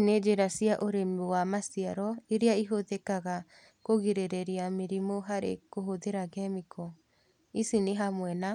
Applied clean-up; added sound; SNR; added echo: none; none; none; none.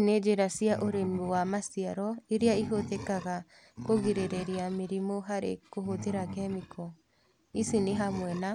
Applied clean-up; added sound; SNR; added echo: none; Animal; 12 dB; none.